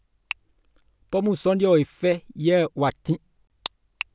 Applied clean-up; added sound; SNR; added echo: none; none; none; none.